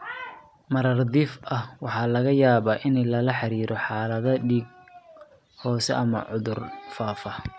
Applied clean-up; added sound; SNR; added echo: none; none; none; none.